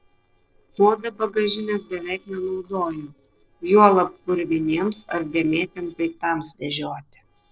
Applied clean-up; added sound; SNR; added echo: neural separator model SepFormer DNS4.